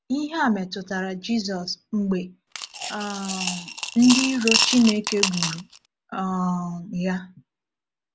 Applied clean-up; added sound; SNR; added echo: none; Coin (dropping) / Glass; 2 dB; none.